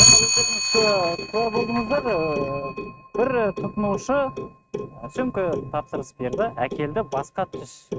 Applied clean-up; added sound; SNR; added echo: neural mask model RNNoise.